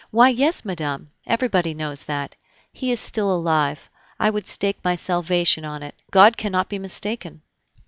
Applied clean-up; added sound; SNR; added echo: none; none; none; none.